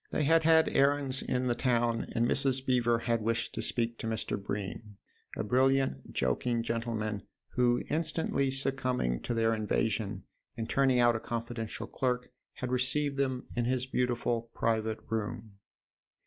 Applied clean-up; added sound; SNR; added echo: none; none; none; none.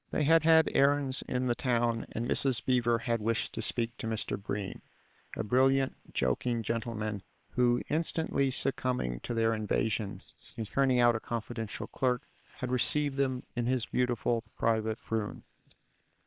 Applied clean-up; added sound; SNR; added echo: neural separator model SepFormer WHAM!.